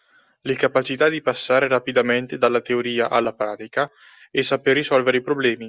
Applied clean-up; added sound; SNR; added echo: none; none; none; none.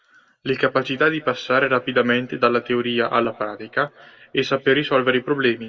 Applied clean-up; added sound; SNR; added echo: none; none; none; reverberation time 0.7 s.